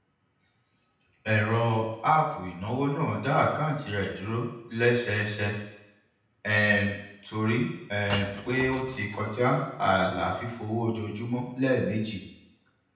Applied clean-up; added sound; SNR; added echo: none; Shatter / Crushing; 14 dB; reverberation time 0.9 s.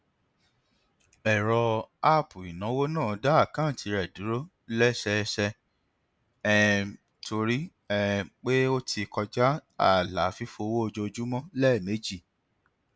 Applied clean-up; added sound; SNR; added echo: none; none; none; none.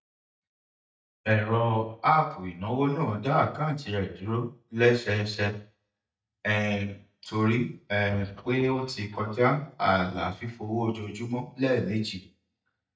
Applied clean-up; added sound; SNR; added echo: neural mask model DeepFilterNet 3.